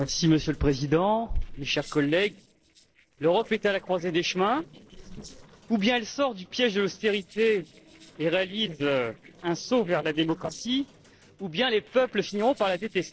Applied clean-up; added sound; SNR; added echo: neural separator model SepFormer DNS4.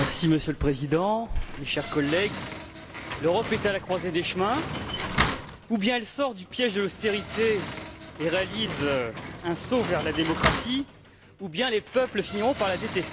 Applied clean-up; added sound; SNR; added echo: none; Slam; 6 dB; none.